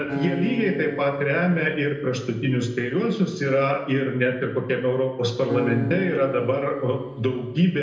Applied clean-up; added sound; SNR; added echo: none; Acoustic guitar; 11 dB; reverberation time 0.8 s.